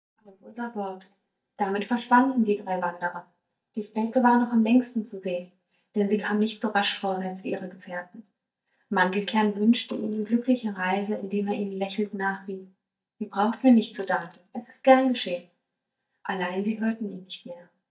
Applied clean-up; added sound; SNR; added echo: neural mask model DeepFilterNet 3.